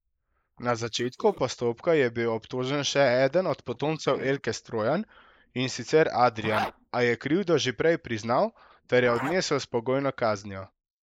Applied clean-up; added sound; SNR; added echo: neural mask model Resemble Enhance denoiser.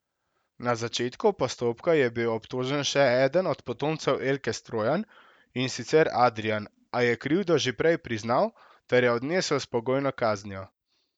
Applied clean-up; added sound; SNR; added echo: none; none; none; none.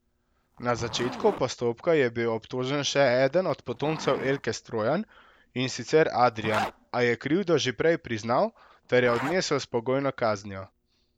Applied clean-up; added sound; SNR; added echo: none; Zipper (clothing); 15 dB; none.